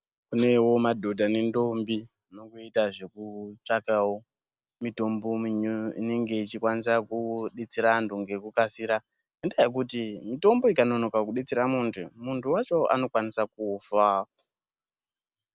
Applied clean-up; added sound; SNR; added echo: none; none; none; none.